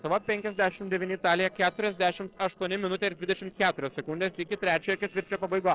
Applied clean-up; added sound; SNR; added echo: neural separator model SepFormer DNS4.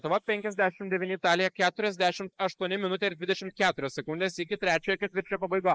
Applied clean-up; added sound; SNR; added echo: neural mask model Resemble Enhance denoiser.